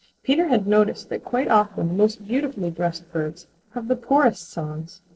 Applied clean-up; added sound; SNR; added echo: neural separator model SepFormer DNS4.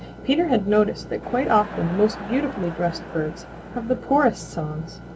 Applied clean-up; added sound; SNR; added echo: none; Crowd; 14 dB; none.